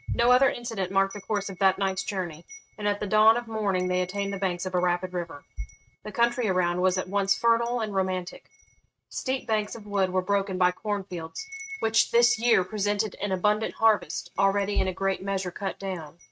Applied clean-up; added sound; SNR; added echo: neural mask model RNNoise.